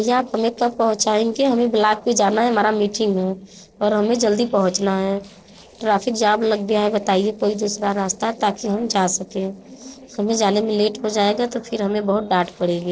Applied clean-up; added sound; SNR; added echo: neural separator model SepFormer DNS4.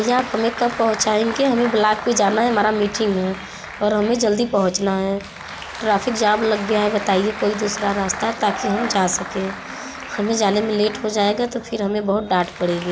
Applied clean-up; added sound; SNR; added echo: none; Applause; 12 dB; none.